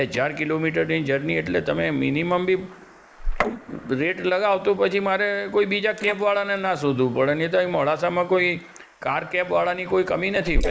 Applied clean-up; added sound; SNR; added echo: neural mask model Resemble Enhance denoiser.